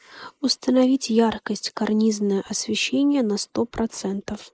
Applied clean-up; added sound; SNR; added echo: neural mask model Resemble Enhance denoiser.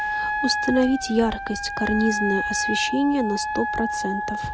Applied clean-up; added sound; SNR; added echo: none; Wind instrument, woodwind instrument; 3 dB; none.